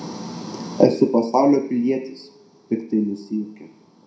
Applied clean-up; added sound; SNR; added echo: none; none; none; reverberation time 0.5 s.